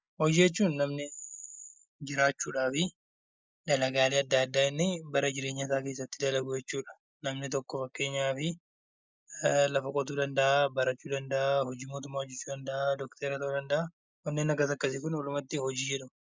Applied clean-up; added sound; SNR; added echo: neural mask model Resemble Enhance denoiser.